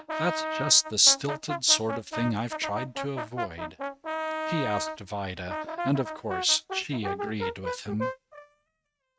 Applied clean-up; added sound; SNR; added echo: neural mask model RNNoise.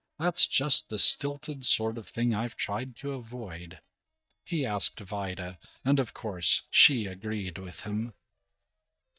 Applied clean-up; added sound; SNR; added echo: neural mask model DeepFilterNet 3.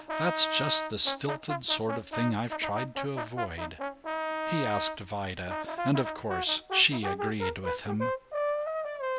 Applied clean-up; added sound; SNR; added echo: none; Brass instrument; 5 dB; none.